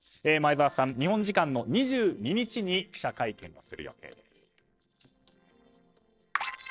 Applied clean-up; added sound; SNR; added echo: neural separator model SepFormer DNS4.